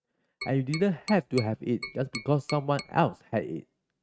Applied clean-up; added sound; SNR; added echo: neural mask model RNNoise.